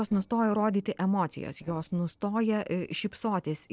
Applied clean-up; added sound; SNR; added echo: neural separator model SepFormer DNS4.